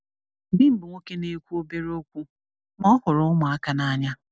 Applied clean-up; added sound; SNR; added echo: none; none; none; none.